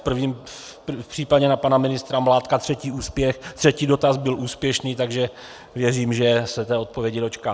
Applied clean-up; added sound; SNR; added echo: none; none; none; none.